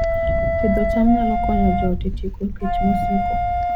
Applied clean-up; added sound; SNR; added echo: none; Wind + Wind instrument, woodwind instrument; -3 dB; none.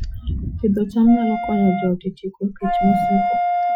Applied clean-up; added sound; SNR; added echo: classical method Wiener filter.